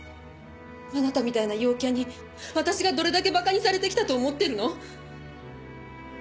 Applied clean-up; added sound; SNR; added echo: none; none; none; none.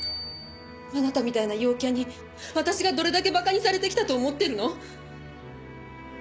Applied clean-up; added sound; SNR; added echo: none; Bicycle bell; 18 dB; none.